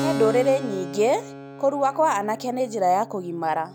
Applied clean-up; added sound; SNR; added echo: none; Keyboard (musical); 9 dB; none.